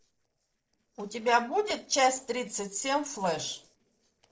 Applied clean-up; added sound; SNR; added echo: neural separator model SepFormer DNS4.